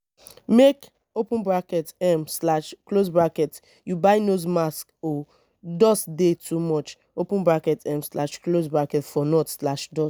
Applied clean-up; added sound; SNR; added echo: none; none; none; none.